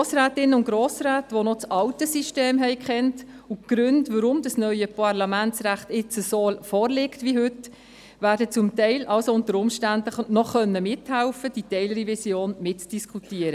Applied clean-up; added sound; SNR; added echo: none; none; none; none.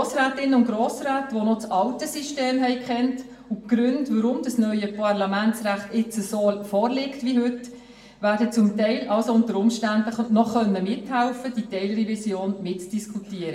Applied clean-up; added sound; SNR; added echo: none; none; none; reverberation time 0.7 s.